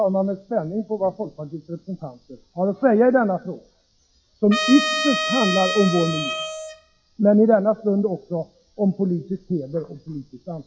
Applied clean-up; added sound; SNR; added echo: classical method WPE with log-MMSE.